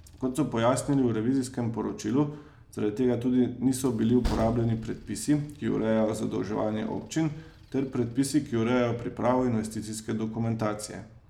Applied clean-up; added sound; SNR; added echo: none; Train; 16 dB; none.